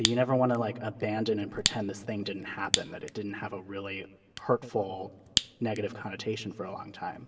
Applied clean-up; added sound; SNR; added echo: none; Fire; 5 dB; reverberation time 2.2 s.